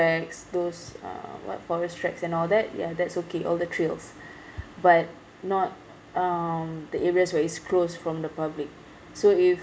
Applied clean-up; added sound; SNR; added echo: none; none; none; none.